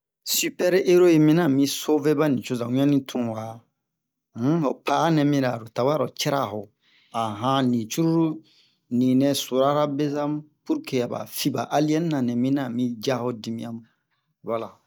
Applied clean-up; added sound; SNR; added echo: none; none; none; none.